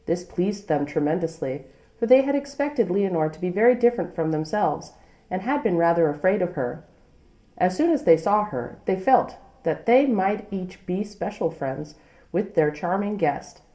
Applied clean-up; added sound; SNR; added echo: none; none; none; reverberation time 0.5 s.